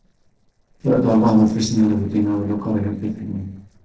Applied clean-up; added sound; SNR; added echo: neural separator model SepFormer DNS4.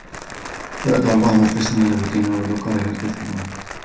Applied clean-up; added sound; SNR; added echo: none; Crumpling, crinkling; 11 dB; reverberation time 0.6 s.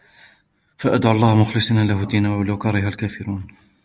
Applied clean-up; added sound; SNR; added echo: none; none; none; none.